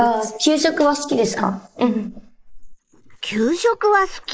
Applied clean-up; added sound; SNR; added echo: neural mask model Resemble Enhance denoiser.